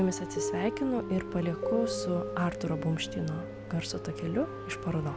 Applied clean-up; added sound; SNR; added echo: none; Wind instrument, woodwind instrument; 12 dB; none.